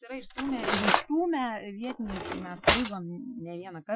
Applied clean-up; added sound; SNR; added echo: classical method Wiener filter.